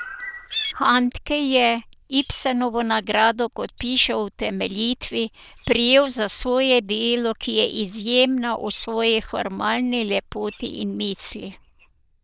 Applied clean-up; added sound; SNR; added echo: neural diffusion model UNIVERSE++.